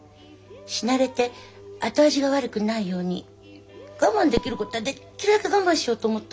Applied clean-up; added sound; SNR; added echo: none; Fireworks; 19 dB; none.